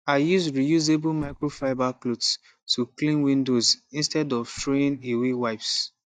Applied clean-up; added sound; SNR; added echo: neural mask model DeepFilterNet 3.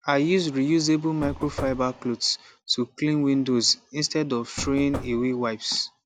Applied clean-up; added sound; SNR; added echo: none; Knock / Wood; 11 dB; none.